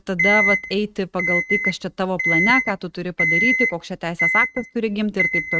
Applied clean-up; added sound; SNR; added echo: neural mask model RNNoise.